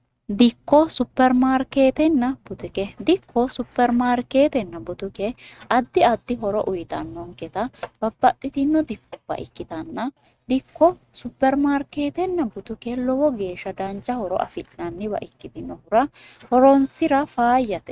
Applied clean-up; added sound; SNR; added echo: neural mask model RNNoise.